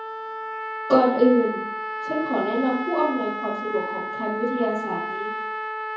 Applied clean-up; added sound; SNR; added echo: none; Trumpet; 6 dB; reverberation time 0.7 s.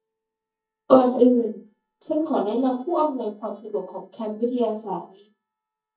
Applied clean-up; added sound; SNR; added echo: neural mask model DeepFilterNet 3.